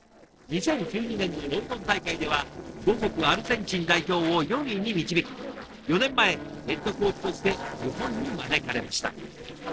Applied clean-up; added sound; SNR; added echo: neural separator model SepFormer DNS4.